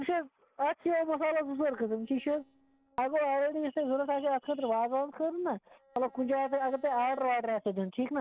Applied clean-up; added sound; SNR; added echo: neural separator model SepFormer DNS4.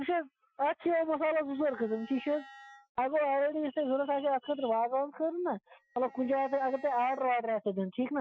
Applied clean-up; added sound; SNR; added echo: classical method Wiener filter.